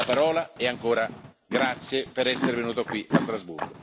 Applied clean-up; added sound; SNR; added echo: none; Chewing, mastication; 4 dB; none.